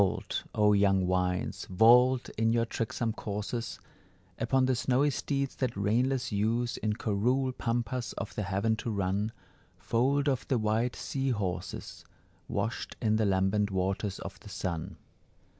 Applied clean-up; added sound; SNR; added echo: none; none; none; none.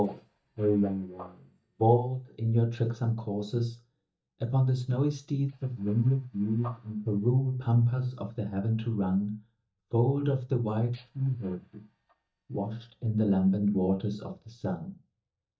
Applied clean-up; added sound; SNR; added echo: neural mask model DeepFilterNet 3.